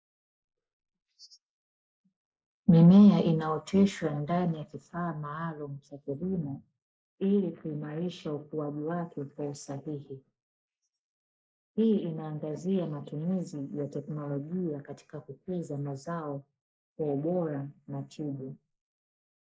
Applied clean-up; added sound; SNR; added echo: neural mask model Resemble Enhance denoiser.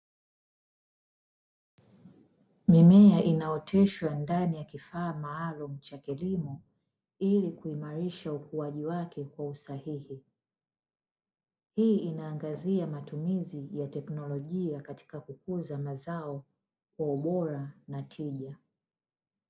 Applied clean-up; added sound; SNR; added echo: none; none; none; none.